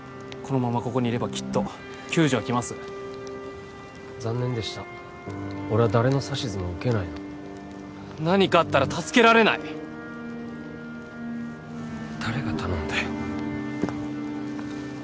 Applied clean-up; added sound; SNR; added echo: none; none; none; none.